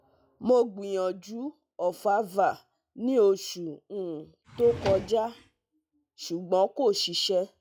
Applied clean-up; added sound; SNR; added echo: classical method log-MMSE.